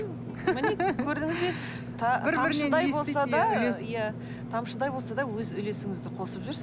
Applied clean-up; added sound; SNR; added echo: none; Engine / Mechanisms; 9 dB; none.